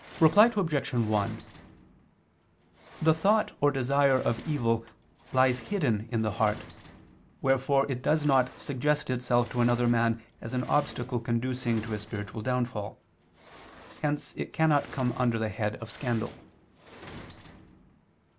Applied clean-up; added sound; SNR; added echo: none; Sliding door; 18 dB; none.